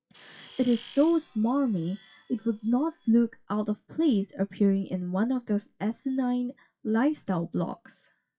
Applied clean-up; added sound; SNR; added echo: classical method WPE with log-MMSE.